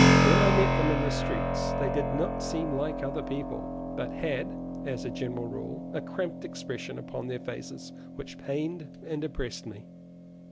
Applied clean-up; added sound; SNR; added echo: none; Keyboard (musical); -4 dB; none.